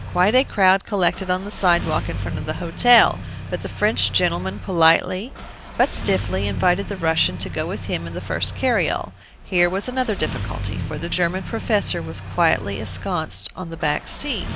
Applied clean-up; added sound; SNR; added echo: none; Engine starting; 8 dB; none.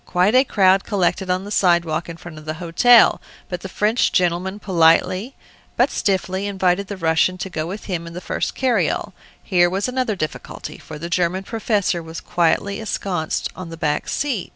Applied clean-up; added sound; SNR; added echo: none; none; none; none.